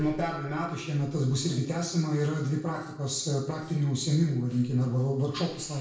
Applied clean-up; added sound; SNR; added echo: neural separator model SepFormer DNS4.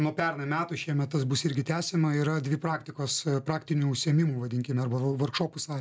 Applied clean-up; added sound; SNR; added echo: none; none; none; none.